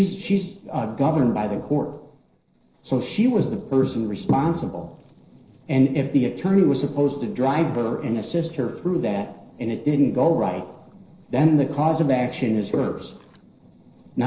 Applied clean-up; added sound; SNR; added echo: neural separator model SepFormer DNS4.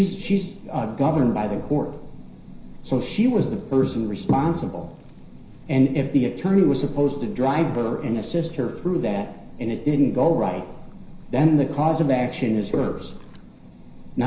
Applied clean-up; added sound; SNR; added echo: none; Livestock, farm animals, working animals; 17 dB; reverberation time 0.5 s.